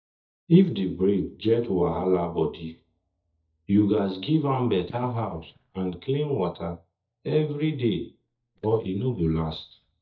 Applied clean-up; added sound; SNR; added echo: neural mask model DeepFilterNet 3.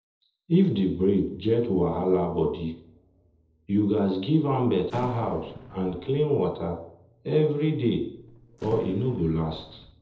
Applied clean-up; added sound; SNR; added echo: neural separator model SepFormer DNS4.